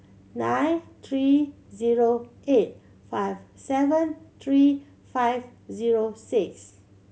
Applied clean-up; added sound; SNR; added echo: none; none; none; none.